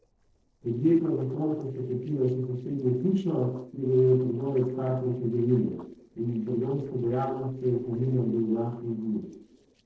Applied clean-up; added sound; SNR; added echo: neural separator model SepFormer DNS4.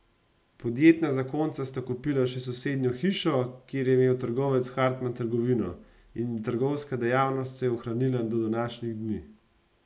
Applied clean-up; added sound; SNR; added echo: none; none; none; none.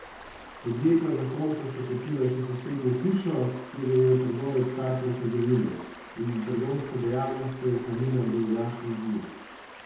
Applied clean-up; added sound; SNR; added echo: none; Stream; 17 dB; reverberation time 1.0 s.